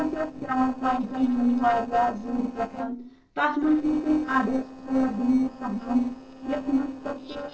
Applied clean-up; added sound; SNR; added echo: neural separator model SepFormer DNS4.